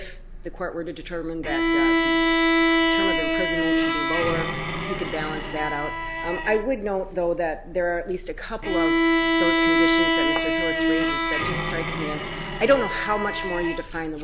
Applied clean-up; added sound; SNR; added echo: none; Bowed string instrument; -4 dB; none.